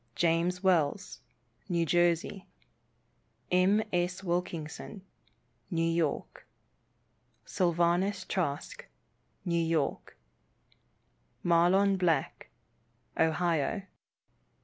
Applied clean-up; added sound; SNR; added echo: none; none; none; none.